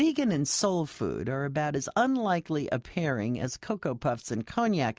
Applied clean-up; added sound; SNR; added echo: none; none; none; none.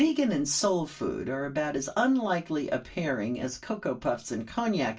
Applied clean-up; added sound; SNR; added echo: none; none; none; reverberation time 0.2 s.